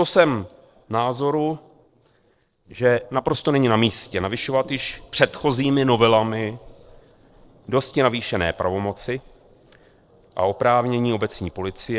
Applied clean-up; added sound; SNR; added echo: neural separator model SepFormer DNS4.